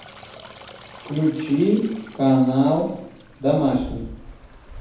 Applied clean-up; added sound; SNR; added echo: none; Stream; 18 dB; reverberation time 0.9 s.